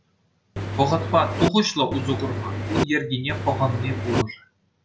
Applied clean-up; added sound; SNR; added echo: none; Engine; 2 dB; none.